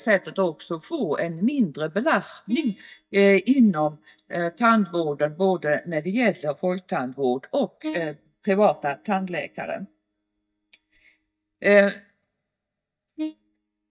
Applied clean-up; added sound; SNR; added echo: neural mask model DeepFilterNet 3.